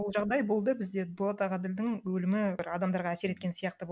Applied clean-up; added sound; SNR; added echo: none; none; none; none.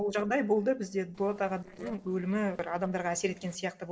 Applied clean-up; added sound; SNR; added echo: neural separator model SepFormer DNS4.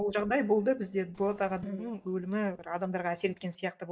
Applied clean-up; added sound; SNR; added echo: neural mask model DeepFilterNet 3.